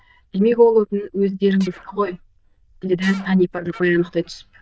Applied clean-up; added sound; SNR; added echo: neural diffusion model UNIVERSE++.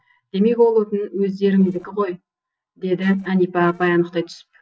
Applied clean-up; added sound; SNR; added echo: neural separator model SepFormer DNS4.